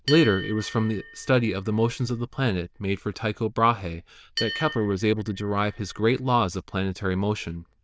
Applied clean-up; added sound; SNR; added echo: neural diffusion model UNIVERSE++.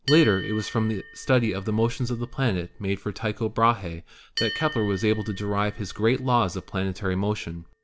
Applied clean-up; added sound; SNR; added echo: none; Bell; 14 dB; none.